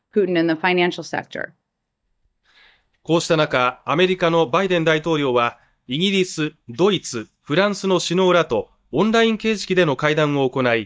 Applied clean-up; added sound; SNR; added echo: neural mask model DeepFilterNet 3.